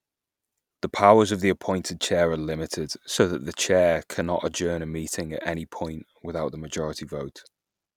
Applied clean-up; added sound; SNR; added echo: none; none; none; none.